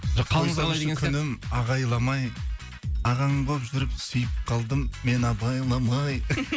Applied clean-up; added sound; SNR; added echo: none; none; none; none.